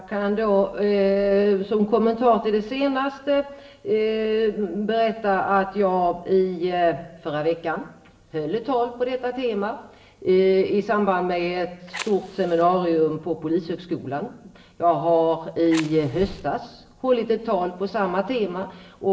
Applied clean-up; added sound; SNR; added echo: none; Fire; 17 dB; reverberation time 0.8 s.